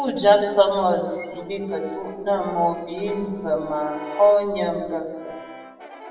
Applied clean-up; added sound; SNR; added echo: none; Brass instrument; 17 dB; reverberation time 1.2 s.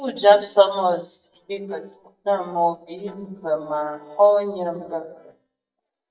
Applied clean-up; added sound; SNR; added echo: neural mask model DeepFilterNet 3.